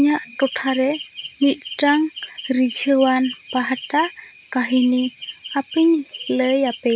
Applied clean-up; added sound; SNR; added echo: none; none; none; none.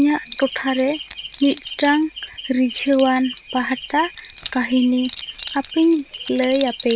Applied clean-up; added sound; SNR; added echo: none; Keys jangling; 20 dB; none.